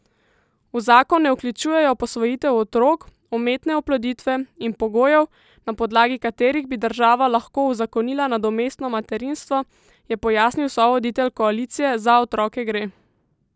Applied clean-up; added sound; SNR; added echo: none; none; none; none.